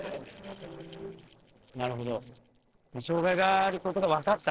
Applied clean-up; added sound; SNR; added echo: neural separator model SepFormer DNS4.